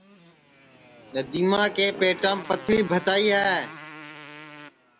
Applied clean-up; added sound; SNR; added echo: none; Motorcycle; 17 dB; none.